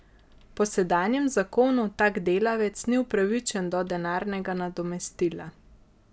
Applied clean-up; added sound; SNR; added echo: none; none; none; none.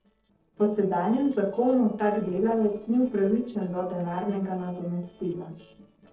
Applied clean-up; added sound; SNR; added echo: neural separator model SepFormer DNS4.